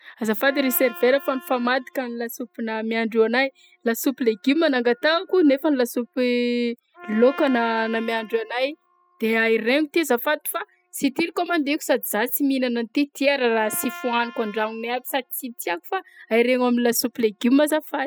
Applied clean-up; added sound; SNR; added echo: classical method spectral subtraction.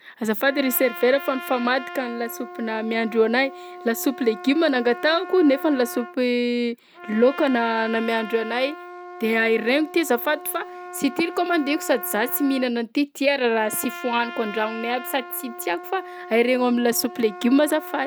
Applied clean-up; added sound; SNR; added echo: none; Trumpet; 14 dB; none.